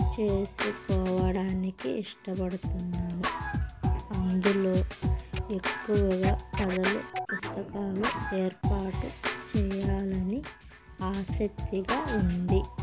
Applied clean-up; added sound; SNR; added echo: none; Scratching (performance technique); 1 dB; none.